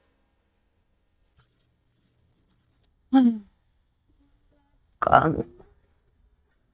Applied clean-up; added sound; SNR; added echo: neural mask model DeepFilterNet 3.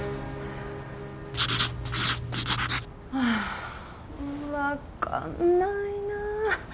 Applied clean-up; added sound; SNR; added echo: none; Writing; -4 dB; none.